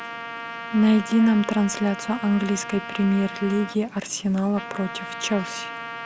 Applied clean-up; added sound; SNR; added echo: none; Trumpet; 12 dB; none.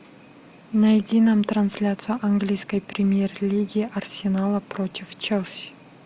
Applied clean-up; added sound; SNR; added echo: none; none; none; none.